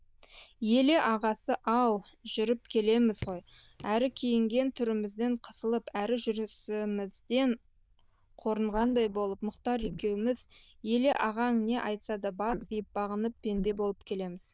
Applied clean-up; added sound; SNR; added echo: neural diffusion model UNIVERSE++.